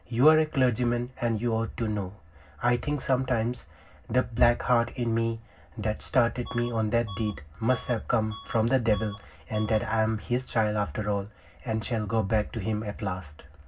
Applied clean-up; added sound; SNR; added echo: none; Bus / Alarm; 19 dB; reverberation time 0.4 s.